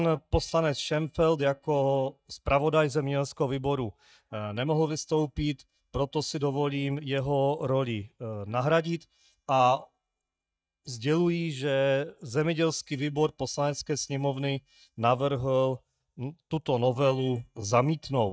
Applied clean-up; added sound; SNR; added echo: neural mask model DeepFilterNet 3.